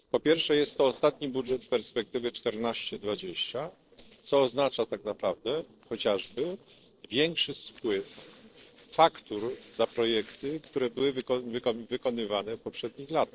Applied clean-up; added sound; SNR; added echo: neural separator model SepFormer DNS4.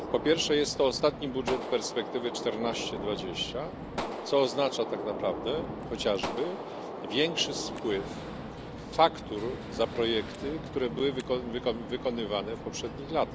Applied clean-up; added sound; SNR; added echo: none; Gunshot, gunfire; 7 dB; none.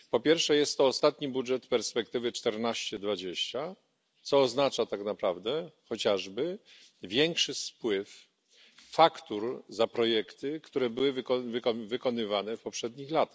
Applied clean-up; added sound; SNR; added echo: none; none; none; none.